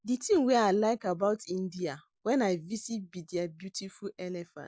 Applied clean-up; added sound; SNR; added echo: none; none; none; none.